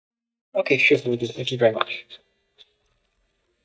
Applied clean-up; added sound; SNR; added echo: neural mask model DeepFilterNet 3.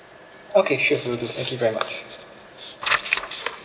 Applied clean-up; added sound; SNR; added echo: none; none; none; none.